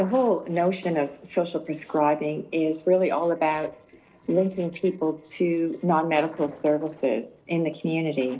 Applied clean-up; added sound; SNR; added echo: neural separator model SepFormer DNS4.